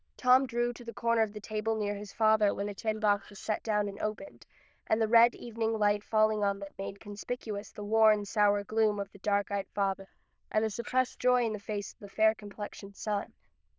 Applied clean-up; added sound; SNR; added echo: neural diffusion model UNIVERSE++.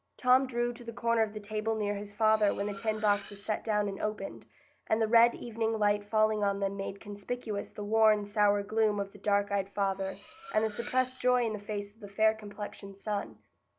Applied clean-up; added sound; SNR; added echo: none; Cutlery, silverware; 19 dB; none.